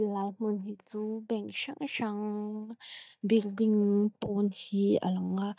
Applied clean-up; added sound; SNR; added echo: neural mask model DeepFilterNet 3.